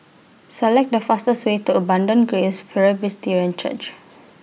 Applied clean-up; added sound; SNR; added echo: none; none; none; none.